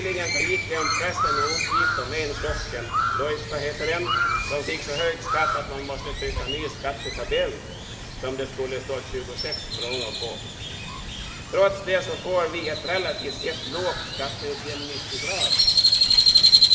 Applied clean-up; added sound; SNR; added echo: none; Crow; -4 dB; reverberation time 2.5 s.